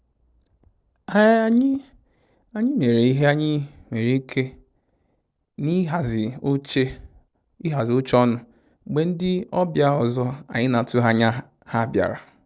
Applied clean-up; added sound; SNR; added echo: none; none; none; none.